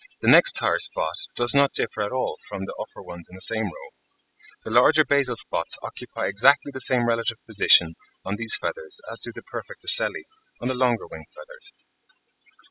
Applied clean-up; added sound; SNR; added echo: classical method spectral subtraction.